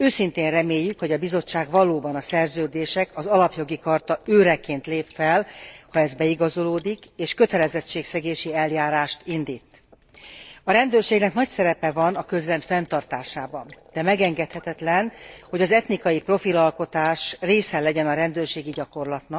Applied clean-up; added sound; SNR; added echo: neural separator model SepFormer DNS4.